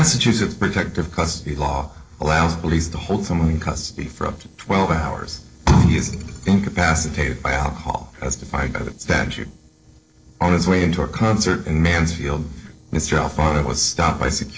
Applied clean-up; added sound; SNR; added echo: neural separator model SepFormer DNS4.